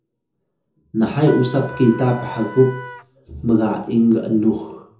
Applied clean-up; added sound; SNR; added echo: none; Trumpet; 15 dB; reverberation time 0.5 s.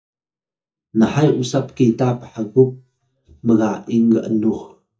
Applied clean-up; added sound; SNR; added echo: neural mask model DeepFilterNet 3.